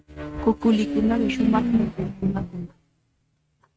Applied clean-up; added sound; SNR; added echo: neural mask model RNNoise.